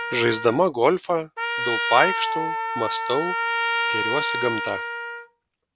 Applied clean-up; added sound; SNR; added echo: none; Trumpet; 2 dB; none.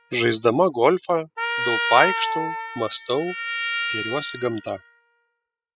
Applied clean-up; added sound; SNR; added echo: classical method spectral subtraction.